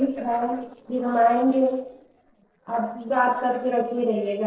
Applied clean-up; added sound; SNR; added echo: neural separator model SepFormer DNS4.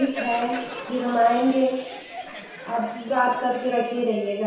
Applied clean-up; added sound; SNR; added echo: none; Crowd; 13 dB; reverberation time 0.7 s.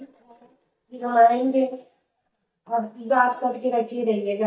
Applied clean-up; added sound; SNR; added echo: neural mask model DeepFilterNet 3.